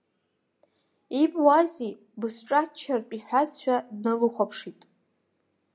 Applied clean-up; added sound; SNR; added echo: none; none; none; none.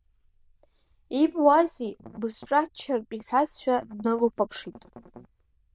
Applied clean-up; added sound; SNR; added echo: neural diffusion model UNIVERSE++.